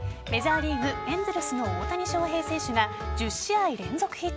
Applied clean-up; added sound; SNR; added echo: none; Wind instrument, woodwind instrument; 9 dB; none.